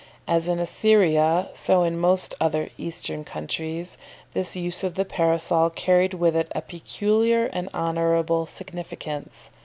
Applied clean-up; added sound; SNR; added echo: none; none; none; none.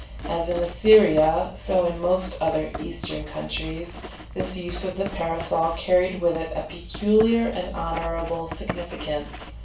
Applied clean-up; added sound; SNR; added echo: none; Writing; 11 dB; reverberation time 0.3 s.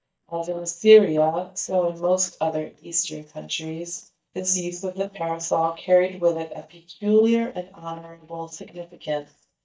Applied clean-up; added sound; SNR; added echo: neural mask model DeepFilterNet 3.